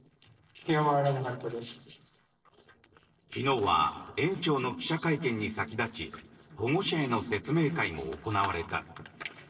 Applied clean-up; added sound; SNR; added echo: neural separator model SepFormer DNS4.